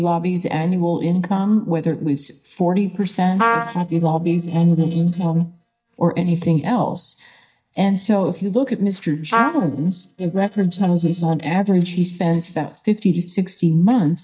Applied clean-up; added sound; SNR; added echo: neural mask model DeepFilterNet 3.